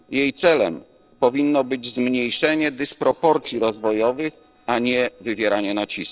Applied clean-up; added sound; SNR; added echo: neural separator model SepFormer DNS4.